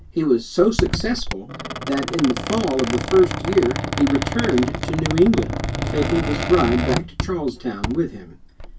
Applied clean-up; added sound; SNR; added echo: none; Squeak; 5 dB; reverberation time 0.1 s.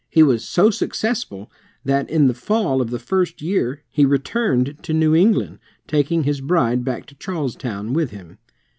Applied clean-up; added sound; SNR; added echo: none; none; none; none.